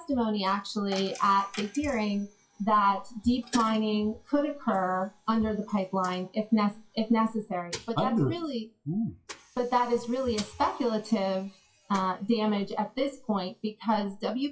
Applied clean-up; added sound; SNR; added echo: classical method WPE with log-MMSE.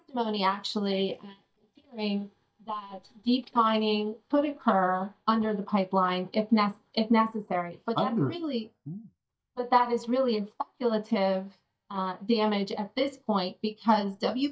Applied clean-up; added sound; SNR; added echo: neural mask model DeepFilterNet 3.